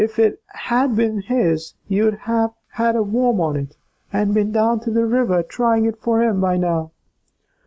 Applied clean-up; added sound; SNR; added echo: neural mask model Resemble Enhance denoiser.